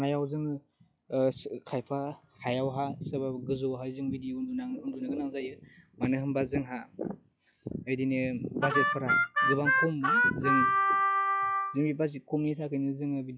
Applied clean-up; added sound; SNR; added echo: classical method log-MMSE.